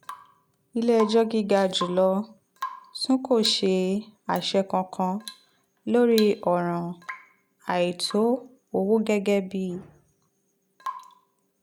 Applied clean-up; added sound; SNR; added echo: none; Drip / Water tap, faucet / Rain; 17 dB; none.